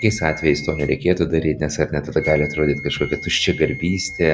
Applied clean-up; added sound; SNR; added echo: none; Wind instrument, woodwind instrument; 13 dB; none.